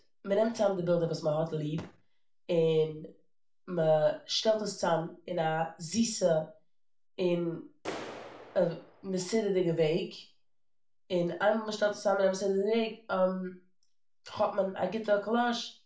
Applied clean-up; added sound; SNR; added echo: none; Clapping; 17 dB; reverberation time 0.3 s.